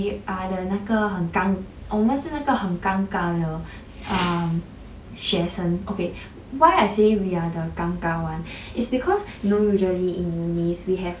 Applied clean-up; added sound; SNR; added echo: none; none; none; none.